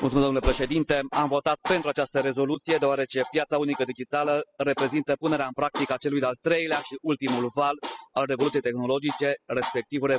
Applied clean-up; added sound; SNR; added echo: classical method spectral subtraction.